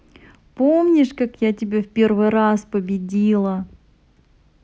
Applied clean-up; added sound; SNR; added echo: none; none; none; none.